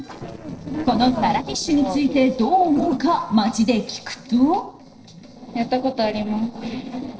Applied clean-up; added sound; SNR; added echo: neural separator model SepFormer DNS4.